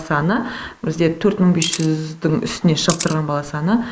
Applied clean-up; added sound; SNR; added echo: neural mask model Resemble Enhance denoiser.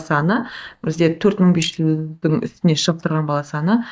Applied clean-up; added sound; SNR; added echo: neural mask model DeepFilterNet 3.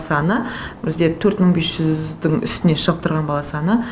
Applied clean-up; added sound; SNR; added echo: none; none; none; none.